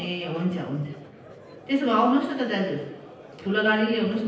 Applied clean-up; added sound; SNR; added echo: none; Crowd; 18 dB; reverberation time 0.9 s.